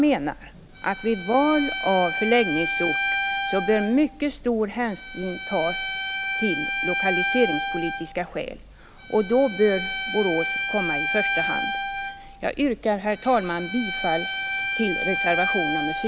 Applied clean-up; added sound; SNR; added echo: none; Bowed string instrument; 3 dB; none.